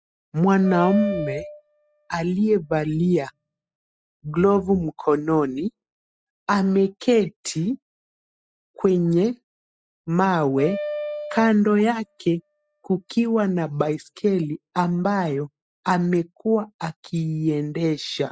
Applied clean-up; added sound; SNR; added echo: classical method spectral subtraction.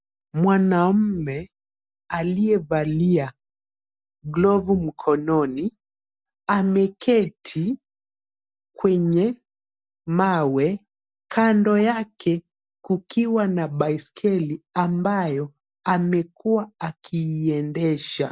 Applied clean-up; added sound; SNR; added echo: none; none; none; none.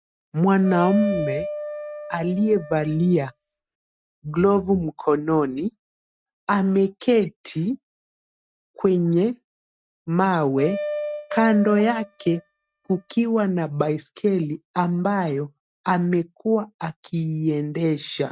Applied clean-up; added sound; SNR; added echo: neural mask model RNNoise.